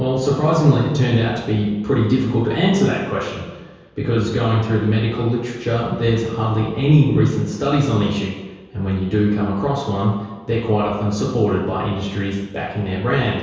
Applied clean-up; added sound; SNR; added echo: none; none; none; reverberation time 1.2 s.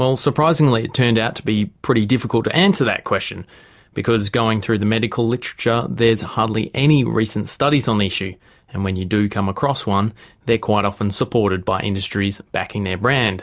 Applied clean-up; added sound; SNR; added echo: none; none; none; none.